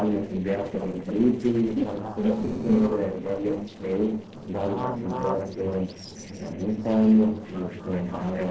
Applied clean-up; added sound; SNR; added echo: neural separator model SepFormer DNS4.